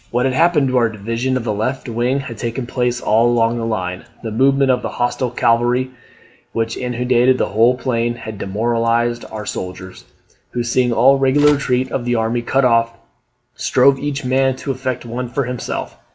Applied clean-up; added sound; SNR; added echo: none; Telephone; 17 dB; none.